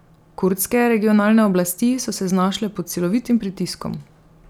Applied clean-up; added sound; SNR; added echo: none; none; none; none.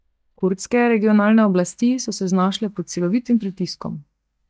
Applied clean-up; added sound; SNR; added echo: neural mask model DeepFilterNet 3.